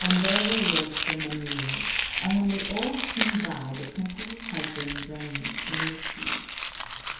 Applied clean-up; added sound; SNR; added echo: none; Domestic sounds, home sounds; -3 dB; reverberation time 2.2 s.